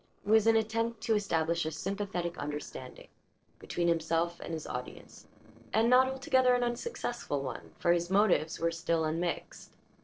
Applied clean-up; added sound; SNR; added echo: neural separator model SepFormer DNS4.